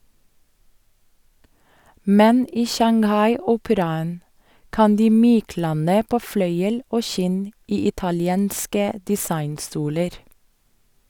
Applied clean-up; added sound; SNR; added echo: none; none; none; none.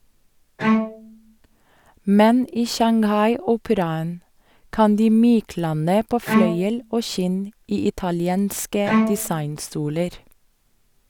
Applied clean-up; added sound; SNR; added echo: none; Bowed string instrument; 4 dB; none.